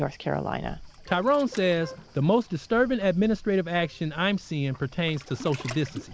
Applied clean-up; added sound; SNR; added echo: none; Wind instrument, woodwind instrument + Waves, surf; 17 dB; none.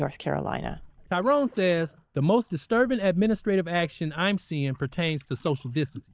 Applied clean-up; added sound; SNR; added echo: neural mask model DeepFilterNet 3.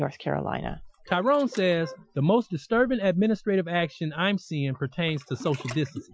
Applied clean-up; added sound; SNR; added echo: classical method Wiener filter.